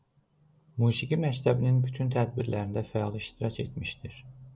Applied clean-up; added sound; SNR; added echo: none; none; none; none.